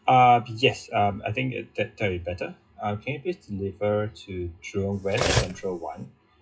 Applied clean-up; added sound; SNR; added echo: classical method WPE with log-MMSE.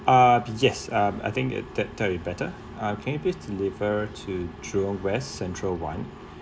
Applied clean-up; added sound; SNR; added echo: none; none; none; none.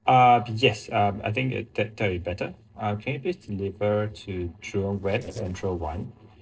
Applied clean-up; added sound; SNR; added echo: neural separator model SepFormer DNS4.